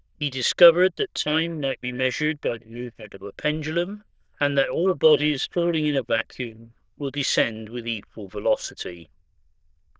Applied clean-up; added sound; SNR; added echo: neural diffusion model UNIVERSE++.